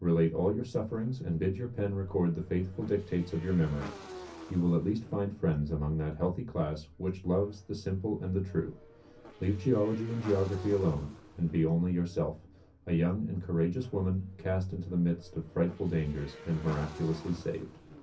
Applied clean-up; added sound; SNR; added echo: none; Motorcycle / Engine; 19 dB; reverberation time 0.3 s.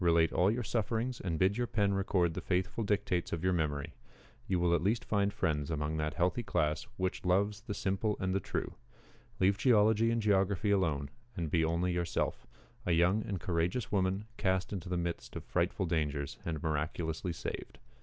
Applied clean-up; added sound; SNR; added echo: none; none; none; none.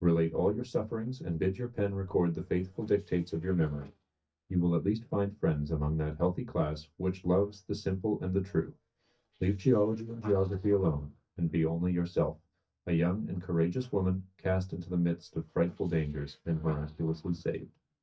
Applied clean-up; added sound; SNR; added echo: neural mask model DeepFilterNet 3.